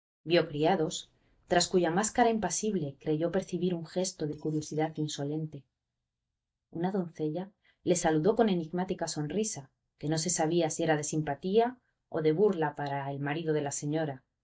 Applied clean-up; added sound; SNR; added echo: neural mask model DeepFilterNet 3.